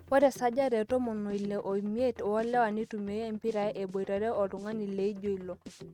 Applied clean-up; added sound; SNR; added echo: neural mask model RNNoise.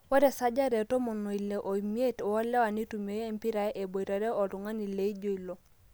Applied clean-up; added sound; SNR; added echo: none; none; none; none.